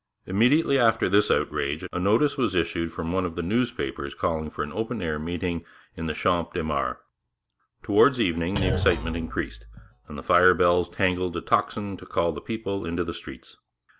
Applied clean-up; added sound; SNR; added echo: none; Thump, thud; 5 dB; none.